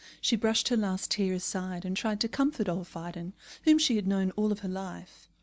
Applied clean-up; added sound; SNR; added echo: none; none; none; none.